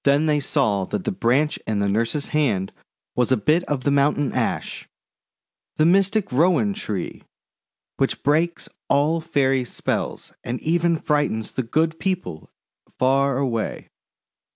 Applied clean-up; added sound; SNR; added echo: none; none; none; none.